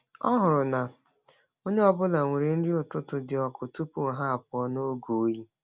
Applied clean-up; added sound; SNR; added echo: none; none; none; none.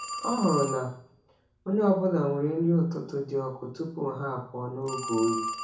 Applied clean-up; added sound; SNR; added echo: none; Telephone; 11 dB; reverberation time 0.7 s.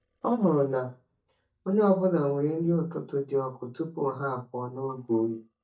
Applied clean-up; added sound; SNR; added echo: neural mask model DeepFilterNet 3.